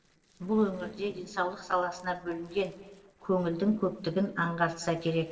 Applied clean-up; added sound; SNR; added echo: neural separator model SepFormer DNS4.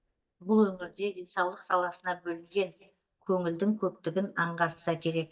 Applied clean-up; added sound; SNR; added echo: neural mask model DeepFilterNet 3.